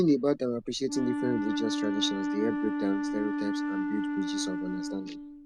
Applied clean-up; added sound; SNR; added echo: none; Wind instrument, woodwind instrument; 1 dB; none.